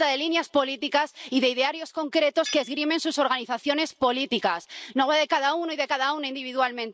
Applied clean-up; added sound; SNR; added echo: neural separator model SepFormer DNS4.